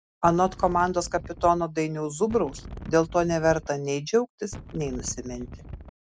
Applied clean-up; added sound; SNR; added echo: none; Wind; 14 dB; none.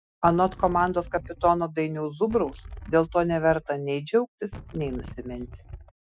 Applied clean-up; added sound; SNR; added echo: classical method Wiener filter.